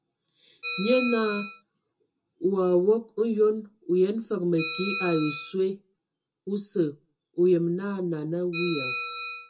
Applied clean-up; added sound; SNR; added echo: none; Bell; 10 dB; reverberation time 0.2 s.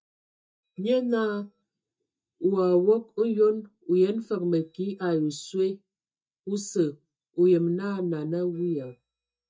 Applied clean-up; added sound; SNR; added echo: neural mask model DeepFilterNet 3.